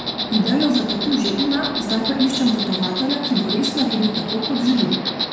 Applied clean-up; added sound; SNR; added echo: none; Insect; 4 dB; reverberation time 1.0 s.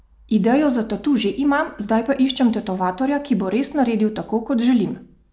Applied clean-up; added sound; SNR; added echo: none; none; none; none.